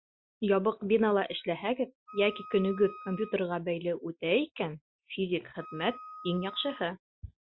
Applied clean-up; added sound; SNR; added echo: classical method Wiener filter.